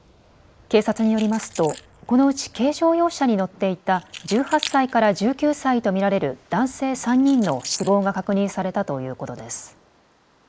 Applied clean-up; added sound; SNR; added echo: neural mask model Resemble Enhance denoiser.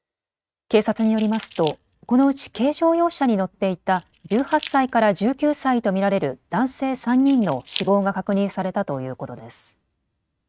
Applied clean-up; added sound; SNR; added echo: neural mask model RNNoise.